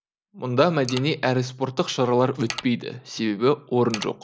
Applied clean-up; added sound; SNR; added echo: neural mask model Resemble Enhance denoiser.